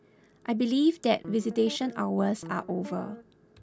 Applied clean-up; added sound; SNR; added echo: none; Guitar; 17 dB; none.